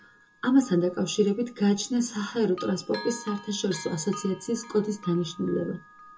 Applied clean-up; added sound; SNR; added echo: none; Bell; 18 dB; reverberation time 0.2 s.